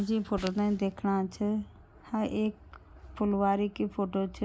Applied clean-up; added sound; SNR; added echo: none; none; none; none.